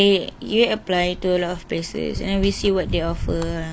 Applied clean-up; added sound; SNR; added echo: none; none; none; none.